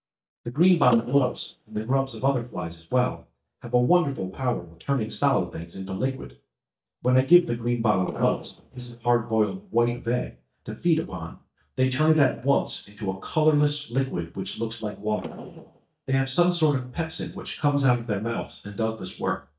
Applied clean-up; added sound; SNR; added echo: neural mask model DeepFilterNet 3.